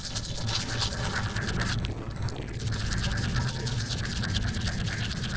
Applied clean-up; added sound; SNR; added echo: neural separator model SepFormer DNS4.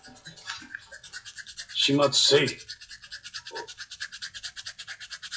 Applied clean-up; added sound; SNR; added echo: classical method WPE with log-MMSE.